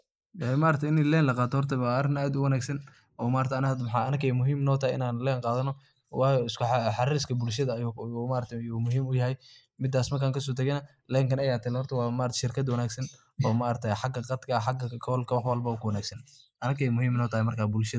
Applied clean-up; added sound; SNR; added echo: neural mask model Resemble Enhance denoiser.